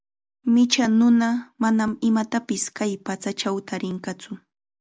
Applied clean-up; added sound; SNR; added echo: none; none; none; none.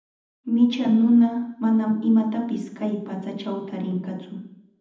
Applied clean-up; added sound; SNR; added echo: none; none; none; reverberation time 0.8 s.